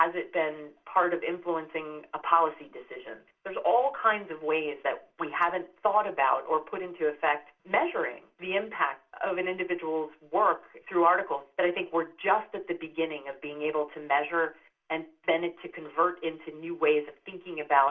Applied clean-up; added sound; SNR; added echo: none; none; none; reverberation time 0.2 s.